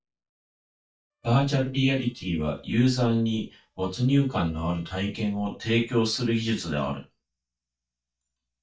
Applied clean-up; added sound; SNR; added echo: neural mask model DeepFilterNet 3.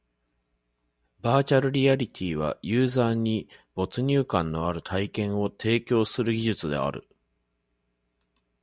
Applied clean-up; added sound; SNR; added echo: none; none; none; none.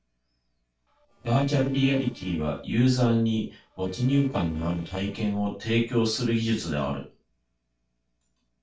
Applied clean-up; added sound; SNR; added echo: neural separator model SepFormer DNS4.